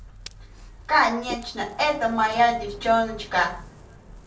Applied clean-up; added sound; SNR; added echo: none; Ocean; 19 dB; reverberation time 0.3 s.